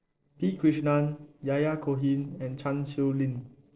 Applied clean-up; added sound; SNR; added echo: neural separator model SepFormer DNS4.